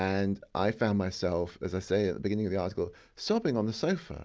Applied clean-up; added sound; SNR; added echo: none; none; none; none.